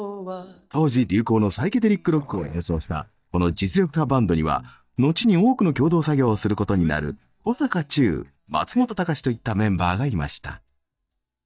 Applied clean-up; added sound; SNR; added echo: neural mask model DeepFilterNet 3.